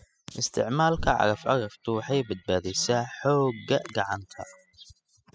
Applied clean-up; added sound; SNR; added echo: classical method spectral subtraction.